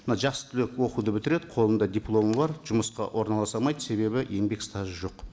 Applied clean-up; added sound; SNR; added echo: none; none; none; none.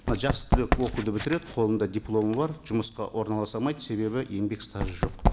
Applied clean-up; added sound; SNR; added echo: none; Run; 3 dB; none.